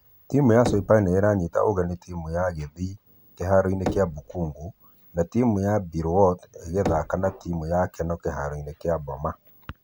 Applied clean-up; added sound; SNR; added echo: none; Knock / Wood; 14 dB; none.